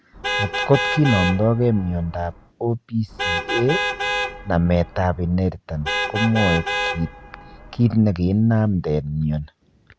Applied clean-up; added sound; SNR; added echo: none; Vehicle horn, car horn, honking; 5 dB; none.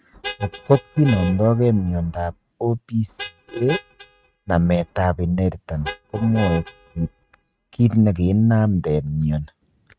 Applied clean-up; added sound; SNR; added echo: neural mask model RNNoise.